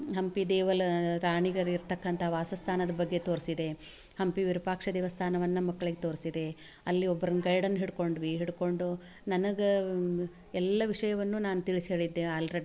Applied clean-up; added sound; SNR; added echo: none; none; none; none.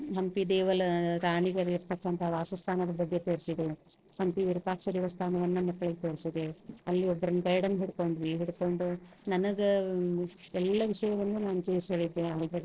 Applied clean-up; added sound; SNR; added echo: neural separator model SepFormer DNS4.